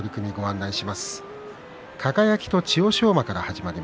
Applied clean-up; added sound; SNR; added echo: none; Wind instrument, woodwind instrument; 18 dB; none.